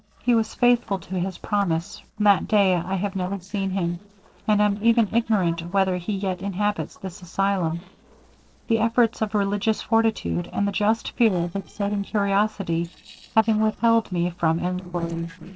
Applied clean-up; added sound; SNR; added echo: neural separator model SepFormer DNS4.